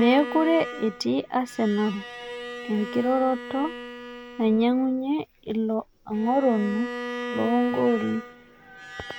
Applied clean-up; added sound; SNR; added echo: none; Bowed string instrument; 11 dB; none.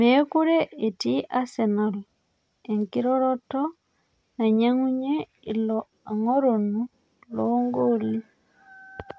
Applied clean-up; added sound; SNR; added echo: none; none; none; none.